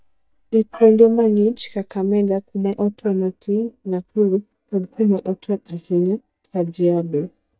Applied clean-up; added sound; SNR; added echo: neural mask model DeepFilterNet 3.